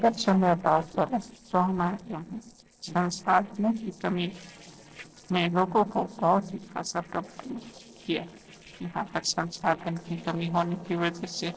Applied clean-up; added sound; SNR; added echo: neural separator model SepFormer DNS4.